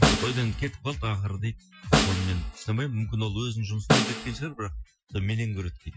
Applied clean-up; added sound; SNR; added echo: classical method Wiener filter.